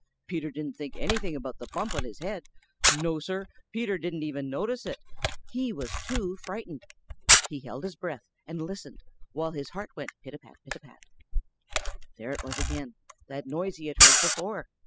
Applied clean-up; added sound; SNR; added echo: classical method spectral subtraction.